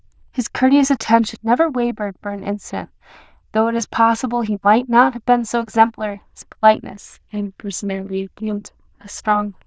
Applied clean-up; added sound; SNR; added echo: neural diffusion model UNIVERSE++.